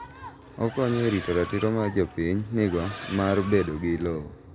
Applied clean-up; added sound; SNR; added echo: none; Accelerating, revving, vroom; 14 dB; none.